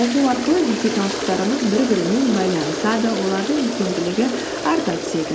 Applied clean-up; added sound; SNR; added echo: none; Toilet flush; 5 dB; none.